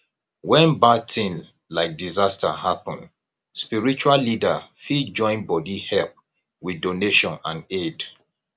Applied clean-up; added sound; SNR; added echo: none; none; none; none.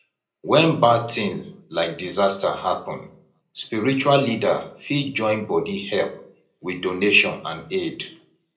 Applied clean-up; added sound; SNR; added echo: none; none; none; reverberation time 0.4 s.